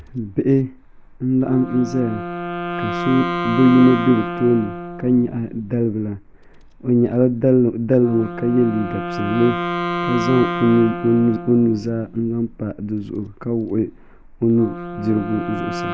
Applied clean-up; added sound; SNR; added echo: none; Wind instrument, woodwind instrument; 9 dB; none.